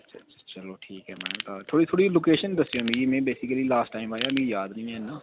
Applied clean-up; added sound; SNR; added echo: none; Ratchet, pawl / Tools; 9 dB; none.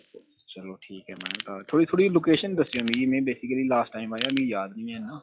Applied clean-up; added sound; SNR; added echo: classical method log-MMSE.